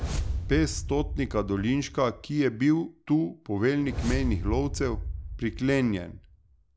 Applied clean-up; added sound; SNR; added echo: none; Whoosh, swoosh, swish; 6 dB; none.